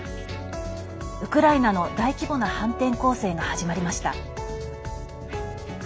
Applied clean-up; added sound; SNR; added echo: none; Organ; 17 dB; none.